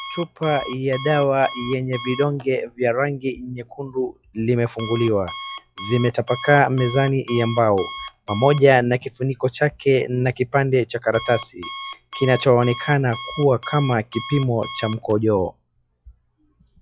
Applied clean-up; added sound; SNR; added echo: classical method log-MMSE.